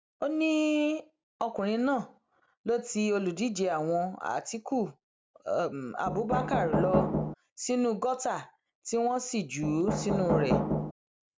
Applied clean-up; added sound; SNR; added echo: none; Knock; -1 dB; none.